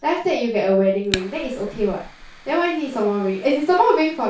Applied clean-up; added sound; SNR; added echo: none; Fire; 16 dB; reverberation time 0.3 s.